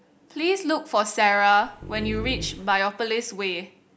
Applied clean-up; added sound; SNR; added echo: none; Dog; 10 dB; none.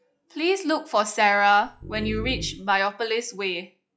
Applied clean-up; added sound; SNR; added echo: classical method log-MMSE.